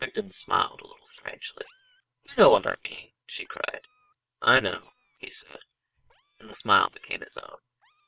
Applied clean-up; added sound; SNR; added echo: neural separator model SepFormer WHAM!.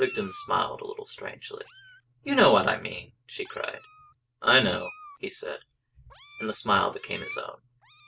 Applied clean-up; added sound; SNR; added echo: none; Meow; 19 dB; none.